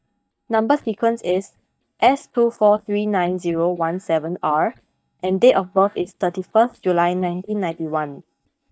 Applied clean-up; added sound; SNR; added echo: neural mask model DeepFilterNet 3.